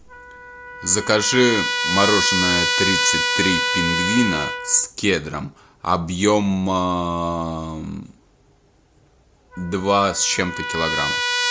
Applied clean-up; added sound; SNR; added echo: none; Trumpet; 3 dB; none.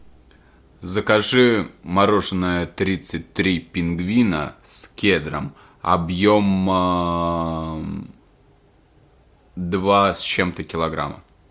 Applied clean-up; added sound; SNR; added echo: none; none; none; none.